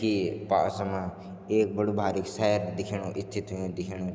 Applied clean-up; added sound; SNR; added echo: none; none; none; none.